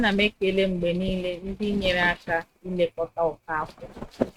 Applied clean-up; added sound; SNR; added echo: neural mask model RNNoise.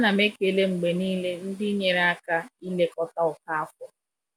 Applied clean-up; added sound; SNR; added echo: none; none; none; none.